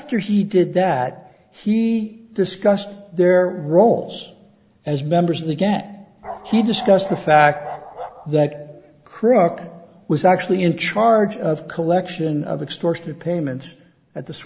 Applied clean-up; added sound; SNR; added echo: none; Bark; 14 dB; none.